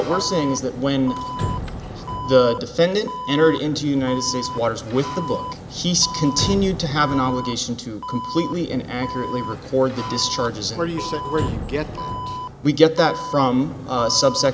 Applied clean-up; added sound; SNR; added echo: none; Sliding door + Alarm; 8 dB; none.